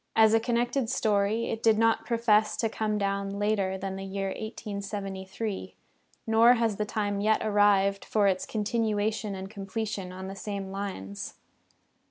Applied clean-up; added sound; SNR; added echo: none; none; none; none.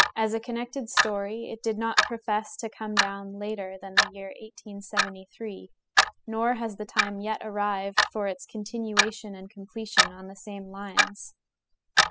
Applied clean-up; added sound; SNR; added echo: classical method spectral subtraction.